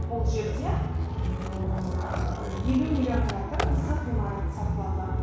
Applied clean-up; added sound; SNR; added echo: none; Skateboard; 15 dB; reverberation time 1.1 s.